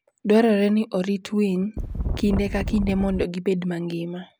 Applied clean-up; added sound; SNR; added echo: none; Wind; 5 dB; none.